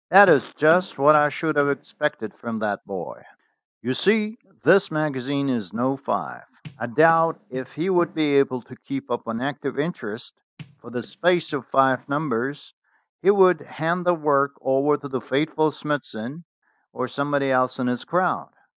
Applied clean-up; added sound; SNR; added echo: neural mask model DeepFilterNet 3.